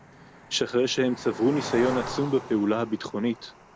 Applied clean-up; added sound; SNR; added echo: none; Cricket; 12 dB; none.